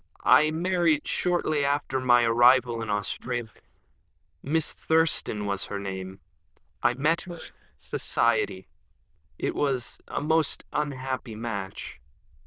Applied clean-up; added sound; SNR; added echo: neural diffusion model UNIVERSE++.